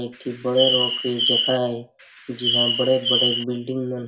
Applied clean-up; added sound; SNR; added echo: none; Bird; -2 dB; reverberation time 0.2 s.